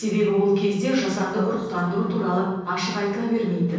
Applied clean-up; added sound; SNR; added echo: none; none; none; reverberation time 1.1 s.